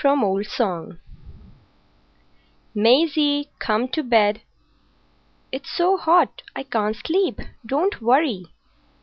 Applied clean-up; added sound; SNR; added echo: none; none; none; none.